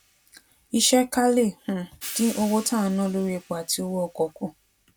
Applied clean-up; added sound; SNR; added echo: none; Hi-hat; 19 dB; none.